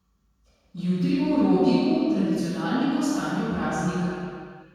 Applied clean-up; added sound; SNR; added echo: none; none; none; reverberation time 2.1 s.